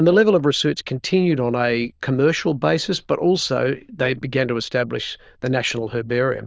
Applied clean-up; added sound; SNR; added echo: neural diffusion model UNIVERSE++.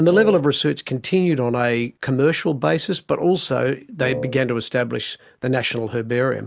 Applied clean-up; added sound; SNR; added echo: none; Wind instrument, woodwind instrument; 10 dB; none.